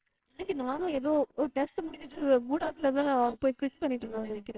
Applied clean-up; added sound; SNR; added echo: neural separator model SepFormer WHAMR!.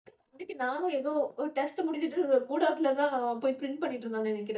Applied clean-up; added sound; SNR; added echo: neural mask model DeepFilterNet 3.